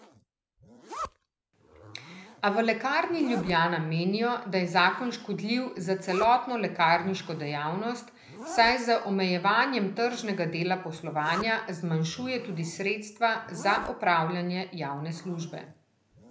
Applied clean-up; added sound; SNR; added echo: none; Zipper (clothing); 17 dB; none.